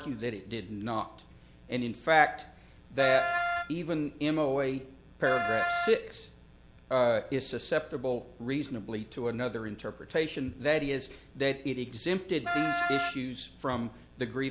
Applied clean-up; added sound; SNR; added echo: none; Wind instrument, woodwind instrument; 1 dB; none.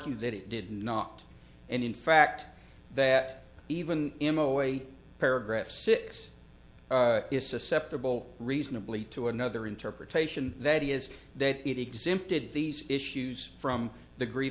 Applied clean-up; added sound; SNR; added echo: none; none; none; none.